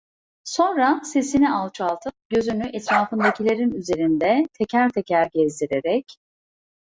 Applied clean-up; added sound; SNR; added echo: none; Bark; 2 dB; none.